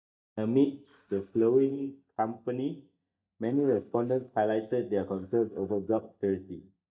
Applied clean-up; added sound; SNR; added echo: neural mask model DeepFilterNet 3.